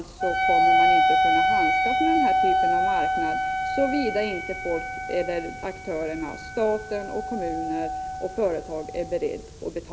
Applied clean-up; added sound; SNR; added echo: none; Wind instrument, woodwind instrument; -4 dB; none.